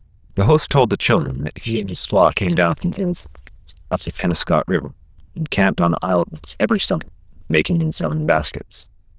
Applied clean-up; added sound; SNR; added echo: neural diffusion model UNIVERSE++.